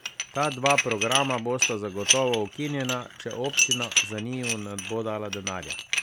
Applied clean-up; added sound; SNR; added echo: none; Dishes, pots, and pans; 0 dB; none.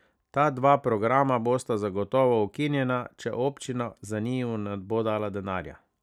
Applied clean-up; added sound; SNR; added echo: none; none; none; none.